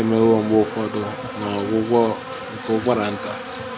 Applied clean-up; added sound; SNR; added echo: none; Insect; 10 dB; none.